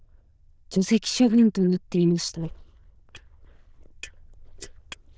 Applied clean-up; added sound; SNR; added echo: neural diffusion model UNIVERSE++.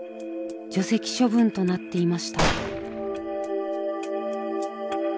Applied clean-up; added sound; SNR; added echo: none; Gunshot, gunfire; 3 dB; none.